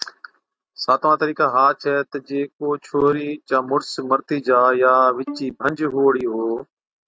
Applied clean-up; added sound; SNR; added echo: neural mask model RNNoise.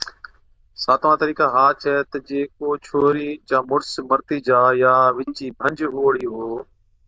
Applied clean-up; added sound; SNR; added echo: neural diffusion model UNIVERSE++.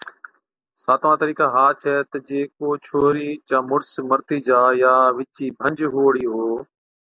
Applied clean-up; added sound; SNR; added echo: neural mask model Resemble Enhance denoiser.